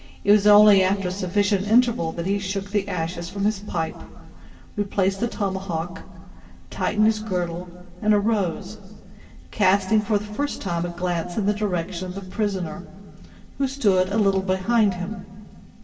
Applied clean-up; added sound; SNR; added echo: none; none; none; reverberation time 1.6 s.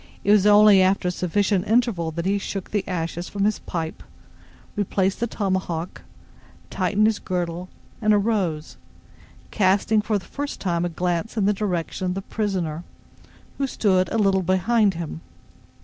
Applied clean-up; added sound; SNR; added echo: none; none; none; none.